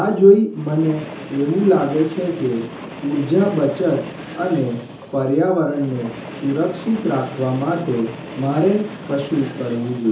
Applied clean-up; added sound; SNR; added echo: none; Train; 14 dB; reverberation time 0.6 s.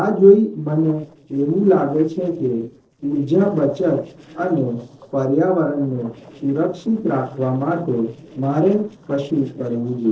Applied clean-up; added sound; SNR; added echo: neural separator model SepFormer DNS4.